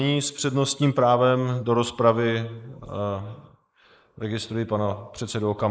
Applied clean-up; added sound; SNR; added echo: neural mask model Resemble Enhance denoiser.